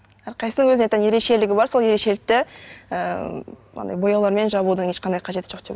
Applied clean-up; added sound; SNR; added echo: none; none; none; none.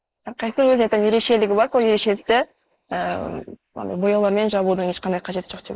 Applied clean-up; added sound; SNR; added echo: neural mask model Resemble Enhance denoiser.